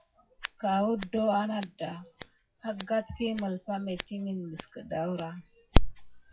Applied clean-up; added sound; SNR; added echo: classical method WPE with log-MMSE.